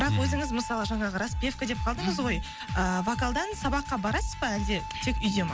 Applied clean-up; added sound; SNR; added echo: none; Bowed string instrument; 13 dB; none.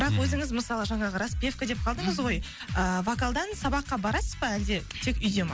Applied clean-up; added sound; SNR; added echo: none; none; none; none.